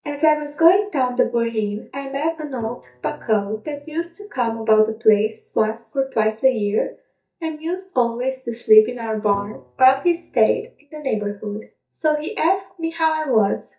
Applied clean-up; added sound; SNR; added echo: neural mask model DeepFilterNet 3.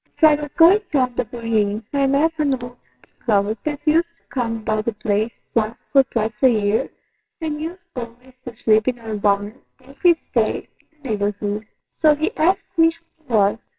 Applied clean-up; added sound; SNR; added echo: neural separator model SepFormer WHAMR!.